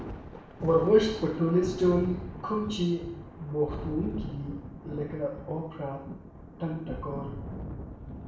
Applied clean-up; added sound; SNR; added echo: none; Thunder; 10 dB; reverberation time 0.6 s.